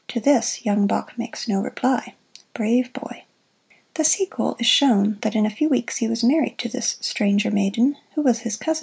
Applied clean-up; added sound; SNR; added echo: none; none; none; none.